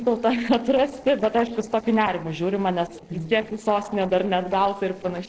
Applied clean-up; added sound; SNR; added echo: neural separator model SepFormer DNS4.